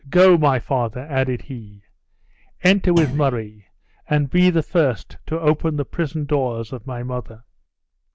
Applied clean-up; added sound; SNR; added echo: none; Thump, thud; 10 dB; none.